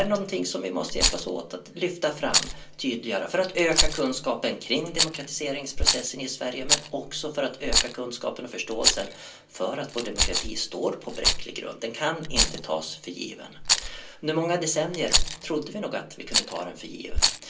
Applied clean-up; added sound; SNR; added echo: none; Rattle; -1 dB; reverberation time 0.3 s.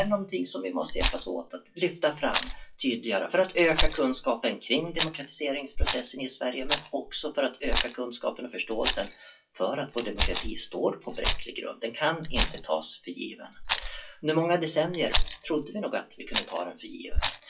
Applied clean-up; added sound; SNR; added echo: classical method WPE with log-MMSE.